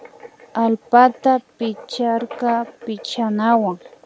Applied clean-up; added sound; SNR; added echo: none; Writing; 19 dB; none.